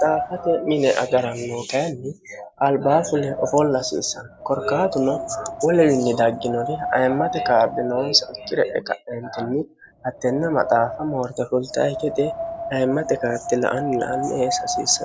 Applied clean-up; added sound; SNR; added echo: none; Wind; 9 dB; none.